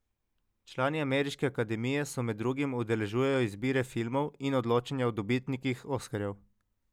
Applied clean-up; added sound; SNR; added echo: none; none; none; none.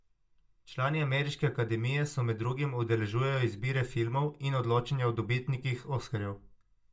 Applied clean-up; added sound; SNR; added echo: none; none; none; reverberation time 0.2 s.